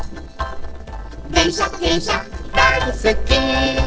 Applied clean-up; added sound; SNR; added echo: neural separator model SepFormer DNS4.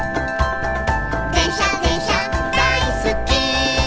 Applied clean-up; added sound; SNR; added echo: none; Walk, footsteps; 14 dB; none.